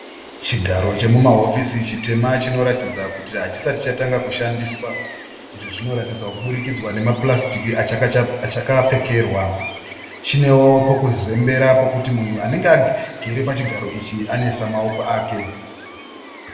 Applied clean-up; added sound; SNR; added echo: none; Gull, seagull; 16 dB; reverberation time 1.2 s.